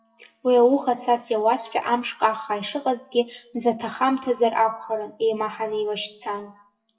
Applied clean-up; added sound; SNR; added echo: classical method WPE with log-MMSE.